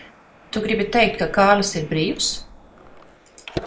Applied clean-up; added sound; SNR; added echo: neural mask model Resemble Enhance denoiser.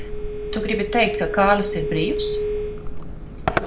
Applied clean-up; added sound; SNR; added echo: none; Telephone; 1 dB; none.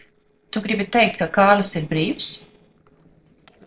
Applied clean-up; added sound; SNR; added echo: neural separator model SepFormer DNS4.